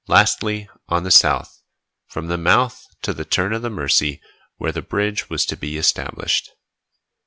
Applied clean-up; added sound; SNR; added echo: none; none; none; none.